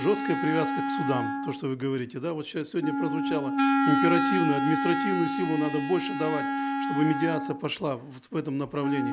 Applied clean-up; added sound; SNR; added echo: none; Wind instrument, woodwind instrument; 0 dB; none.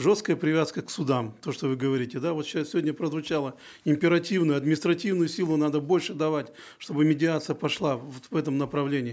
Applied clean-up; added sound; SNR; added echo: none; none; none; none.